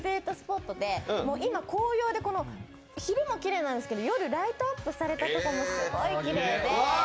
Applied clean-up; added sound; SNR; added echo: none; none; none; none.